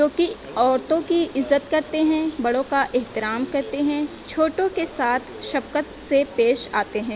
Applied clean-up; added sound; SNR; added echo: none; none; none; none.